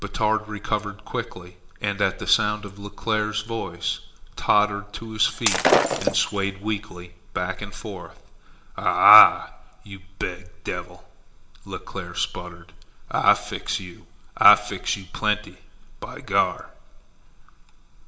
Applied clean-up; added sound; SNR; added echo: none; Shatter; -2 dB; reverberation time 0.6 s.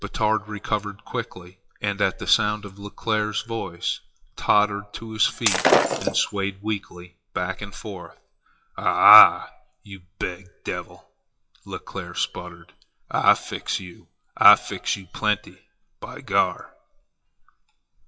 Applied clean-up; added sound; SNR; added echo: classical method WPE with log-MMSE.